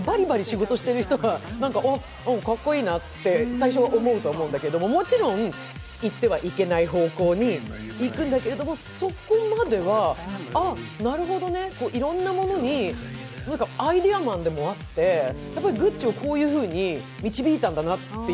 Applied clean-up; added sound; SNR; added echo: none; none; none; none.